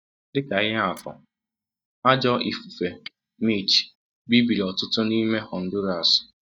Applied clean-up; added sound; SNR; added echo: neural mask model DeepFilterNet 3.